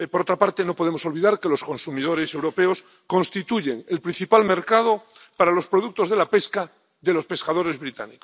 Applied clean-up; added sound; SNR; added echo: none; none; none; none.